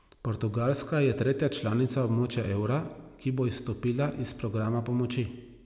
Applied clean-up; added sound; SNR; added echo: none; none; none; none.